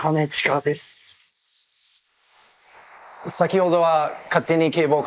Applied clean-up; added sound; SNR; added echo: neural mask model Resemble Enhance denoiser.